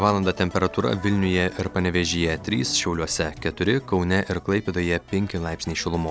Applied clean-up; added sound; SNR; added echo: none; none; none; none.